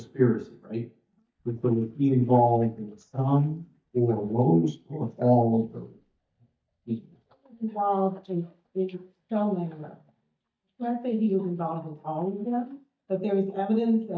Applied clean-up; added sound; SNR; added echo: neural mask model DeepFilterNet 3.